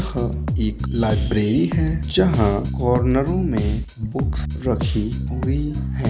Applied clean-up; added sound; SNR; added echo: none; Bass guitar; 2 dB; none.